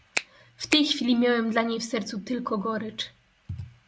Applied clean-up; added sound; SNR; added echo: none; Finger snapping; 5 dB; none.